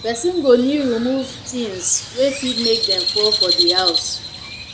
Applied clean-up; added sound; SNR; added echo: none; Crow; 3 dB; reverberation time 1.0 s.